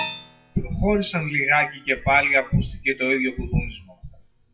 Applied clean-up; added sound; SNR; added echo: classical method WPE with log-MMSE.